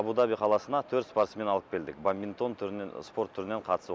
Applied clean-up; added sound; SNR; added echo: none; none; none; none.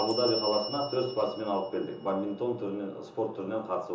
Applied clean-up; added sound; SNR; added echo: none; Bell; 11 dB; reverberation time 0.6 s.